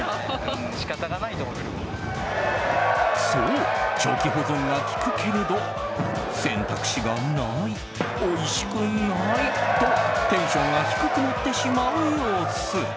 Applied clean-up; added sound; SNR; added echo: none; Crowd / Cheering; 0 dB; none.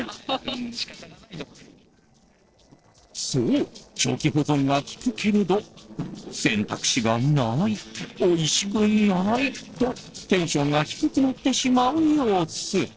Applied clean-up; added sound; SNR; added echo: neural separator model SepFormer DNS4.